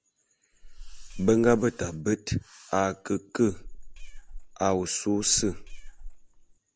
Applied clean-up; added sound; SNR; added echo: none; Meow; 11 dB; none.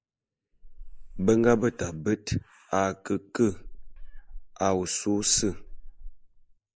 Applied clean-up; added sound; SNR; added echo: neural mask model Resemble Enhance denoiser.